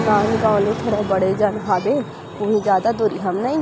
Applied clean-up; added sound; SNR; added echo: none; Strum; 12 dB; none.